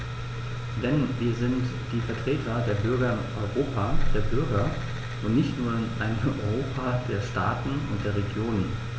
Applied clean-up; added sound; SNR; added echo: none; none; none; none.